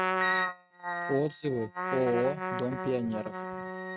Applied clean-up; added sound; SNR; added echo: neural mask model RNNoise.